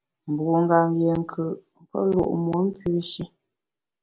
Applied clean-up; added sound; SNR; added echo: none; none; none; none.